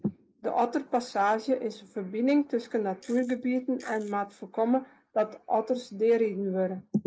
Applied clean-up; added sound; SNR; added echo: neural mask model Resemble Enhance denoiser.